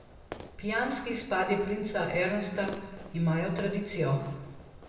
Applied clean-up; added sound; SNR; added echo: none; Fireworks; 18 dB; reverberation time 1.1 s.